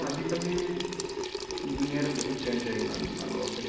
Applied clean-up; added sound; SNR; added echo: none; Sink (filling or washing) / Water tap, faucet; 2 dB; reverberation time 1.1 s.